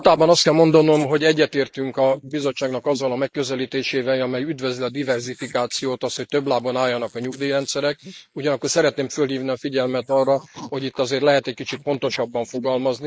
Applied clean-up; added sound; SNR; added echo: neural mask model Resemble Enhance denoiser.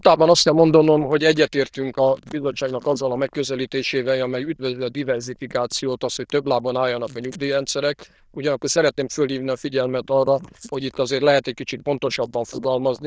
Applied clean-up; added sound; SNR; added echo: neural diffusion model UNIVERSE++.